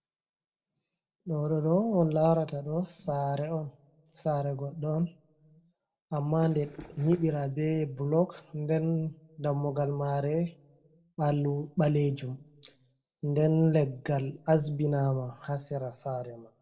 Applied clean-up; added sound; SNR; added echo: neural separator model SepFormer DNS4.